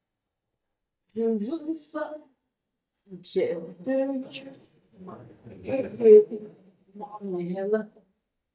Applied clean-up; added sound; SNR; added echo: neural mask model DeepFilterNet 3.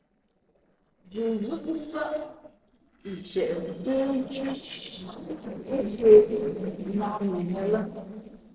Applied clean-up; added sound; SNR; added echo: neural separator model SepFormer DNS4.